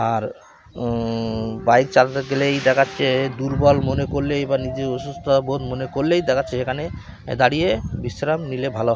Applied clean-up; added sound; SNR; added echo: none; none; none; none.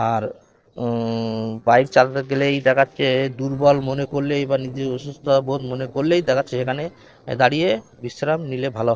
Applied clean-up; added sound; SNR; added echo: neural separator model SepFormer DNS4.